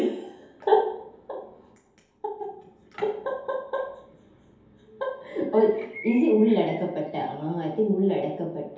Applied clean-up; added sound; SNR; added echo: none; Bird; 19 dB; reverberation time 0.8 s.